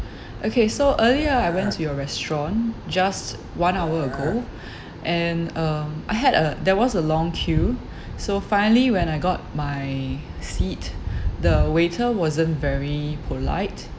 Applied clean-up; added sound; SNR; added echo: none; Burping, eructation; 11 dB; none.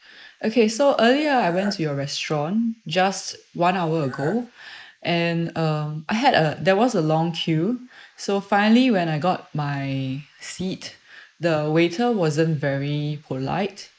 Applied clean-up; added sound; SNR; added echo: neural mask model Resemble Enhance denoiser.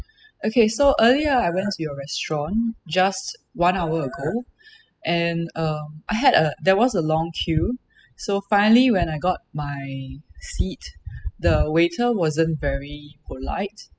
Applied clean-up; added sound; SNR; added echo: classical method spectral subtraction.